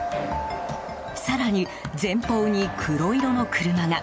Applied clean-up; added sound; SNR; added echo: none; none; none; none.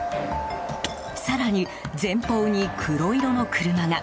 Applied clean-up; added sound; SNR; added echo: none; Shatter / Crushing; 17 dB; none.